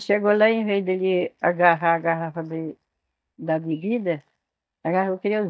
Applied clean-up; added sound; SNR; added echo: neural mask model DeepFilterNet 3.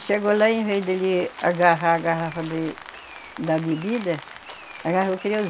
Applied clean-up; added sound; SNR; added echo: none; Rain; 16 dB; none.